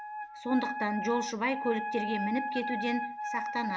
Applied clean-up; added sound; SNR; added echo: none; Wind instrument, woodwind instrument; 3 dB; none.